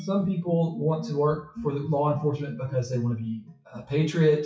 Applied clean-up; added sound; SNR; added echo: classical method WPE with log-MMSE.